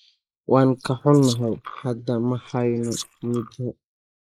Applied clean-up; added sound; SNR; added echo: neural mask model Resemble Enhance denoiser.